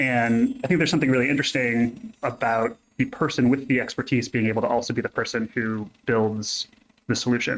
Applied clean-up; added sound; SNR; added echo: neural mask model RNNoise.